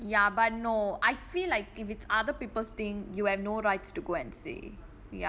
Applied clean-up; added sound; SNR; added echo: none; none; none; none.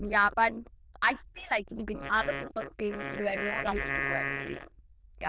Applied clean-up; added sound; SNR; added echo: neural diffusion model UNIVERSE++.